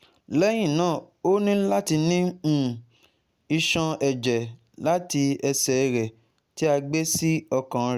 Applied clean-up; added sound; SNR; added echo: none; none; none; none.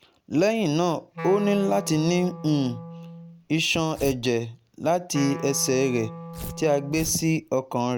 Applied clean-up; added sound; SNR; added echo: none; Tearing + Wind instrument, woodwind instrument; 14 dB; none.